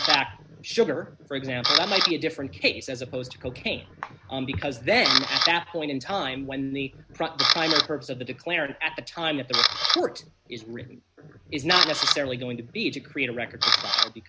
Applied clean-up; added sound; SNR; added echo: none; Camera; 0 dB; none.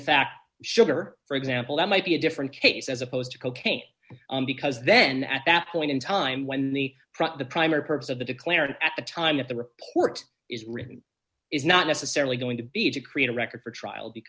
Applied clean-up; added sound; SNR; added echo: none; none; none; none.